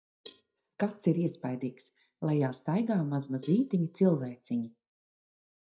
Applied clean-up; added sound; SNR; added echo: neural mask model DeepFilterNet 3.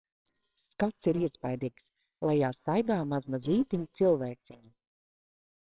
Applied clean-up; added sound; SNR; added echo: neural separator model SepFormer WHAMR!.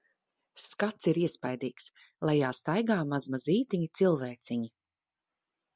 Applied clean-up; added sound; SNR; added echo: none; none; none; none.